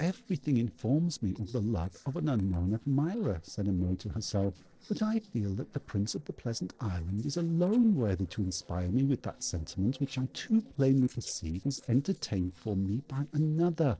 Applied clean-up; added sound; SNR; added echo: neural separator model SepFormer DNS4.